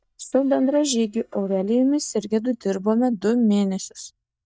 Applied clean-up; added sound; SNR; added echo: neural mask model DeepFilterNet 3.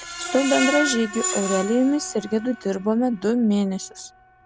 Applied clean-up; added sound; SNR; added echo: none; Screech; 8 dB; none.